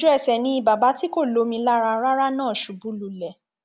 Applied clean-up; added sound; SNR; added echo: none; none; none; none.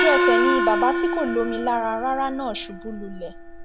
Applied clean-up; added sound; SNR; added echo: none; Gong; -1 dB; none.